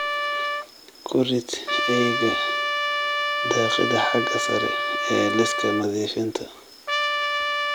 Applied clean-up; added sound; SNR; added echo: none; Trumpet; -1 dB; none.